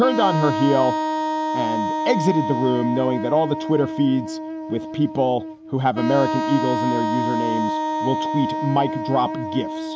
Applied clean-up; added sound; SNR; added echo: none; Wind instrument, woodwind instrument; 3 dB; none.